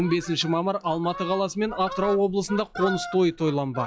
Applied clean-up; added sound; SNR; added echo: classical method log-MMSE.